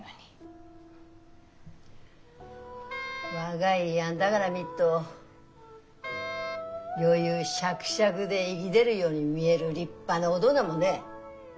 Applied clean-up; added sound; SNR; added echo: none; Wind instrument, woodwind instrument; 12 dB; none.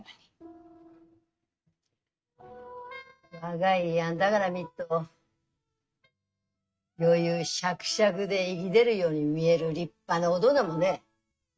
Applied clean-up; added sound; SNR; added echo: neural mask model RNNoise.